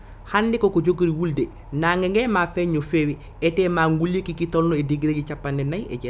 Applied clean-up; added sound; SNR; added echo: none; none; none; none.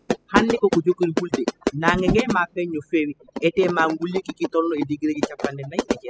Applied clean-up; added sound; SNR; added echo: classical method spectral subtraction.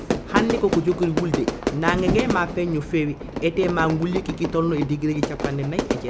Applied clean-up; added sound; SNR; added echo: none; Fire / Fireworks; 3 dB; none.